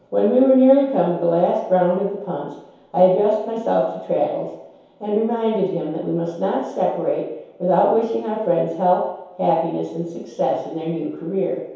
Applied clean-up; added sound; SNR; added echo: none; none; none; reverberation time 0.8 s.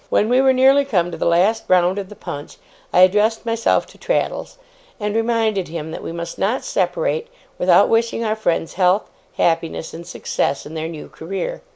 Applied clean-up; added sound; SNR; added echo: none; none; none; none.